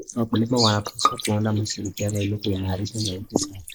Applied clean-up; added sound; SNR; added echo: neural mask model Resemble Enhance denoiser.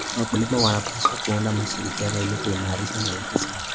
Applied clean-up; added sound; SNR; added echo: none; Water tap, faucet + Bowed string instrument; 4 dB; none.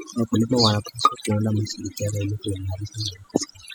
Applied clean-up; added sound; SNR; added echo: classical method spectral subtraction.